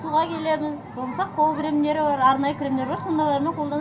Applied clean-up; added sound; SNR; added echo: none; none; none; reverberation time 0.3 s.